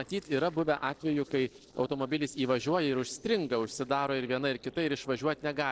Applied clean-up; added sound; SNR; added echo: neural separator model SepFormer DNS4.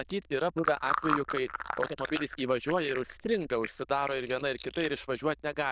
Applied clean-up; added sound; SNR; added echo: neural diffusion model UNIVERSE++.